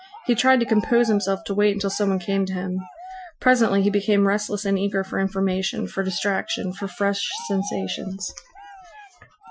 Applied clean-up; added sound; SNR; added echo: classical method Wiener filter.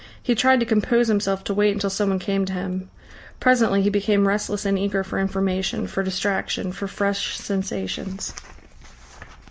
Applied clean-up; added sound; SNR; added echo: none; none; none; none.